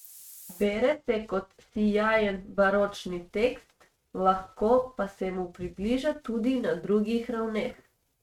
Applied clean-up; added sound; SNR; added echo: neural mask model RNNoise.